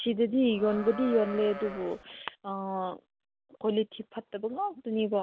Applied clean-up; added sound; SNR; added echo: none; Livestock, farm animals, working animals; 10 dB; none.